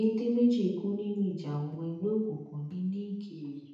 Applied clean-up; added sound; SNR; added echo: none; none; none; reverberation time 0.8 s.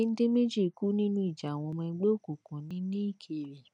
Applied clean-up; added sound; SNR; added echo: none; none; none; none.